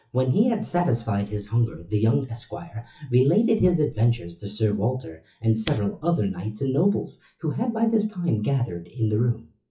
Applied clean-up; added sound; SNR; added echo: classical method WPE with log-MMSE.